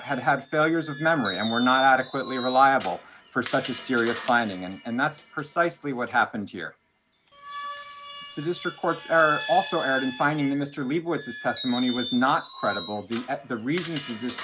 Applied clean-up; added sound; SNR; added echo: none; Screech; 13 dB; none.